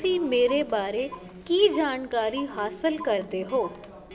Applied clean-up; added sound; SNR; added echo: none; Clock; 19 dB; none.